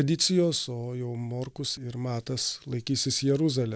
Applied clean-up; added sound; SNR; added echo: none; none; none; none.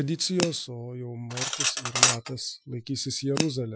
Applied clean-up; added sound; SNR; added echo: classical method Wiener filter.